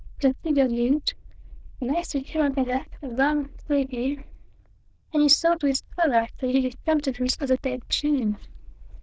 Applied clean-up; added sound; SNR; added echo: neural diffusion model UNIVERSE++.